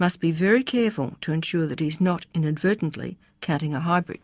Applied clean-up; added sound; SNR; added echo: none; none; none; none.